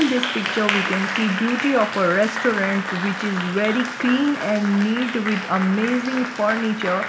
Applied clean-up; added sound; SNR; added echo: none; Applause; 6 dB; none.